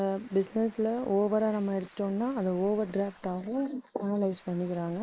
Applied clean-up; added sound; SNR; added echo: neural mask model Resemble Enhance denoiser.